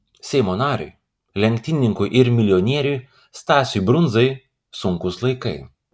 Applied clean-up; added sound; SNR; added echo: none; none; none; none.